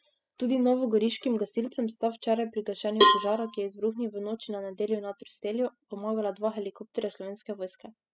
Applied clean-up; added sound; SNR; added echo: classical method spectral subtraction.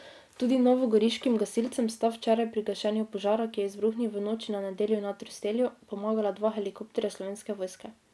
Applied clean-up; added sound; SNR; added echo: none; none; none; none.